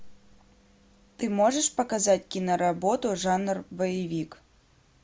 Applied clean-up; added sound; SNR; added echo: none; none; none; none.